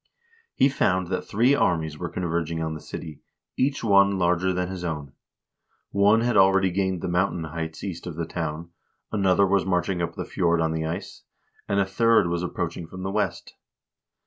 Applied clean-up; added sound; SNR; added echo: none; none; none; none.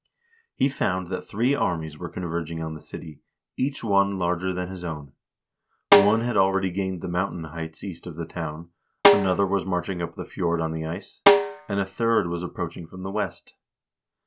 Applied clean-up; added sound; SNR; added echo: none; Snare drum; -3 dB; none.